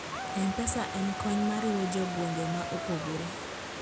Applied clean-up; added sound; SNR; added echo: none; Stream / Liquid + Dog; 7 dB; none.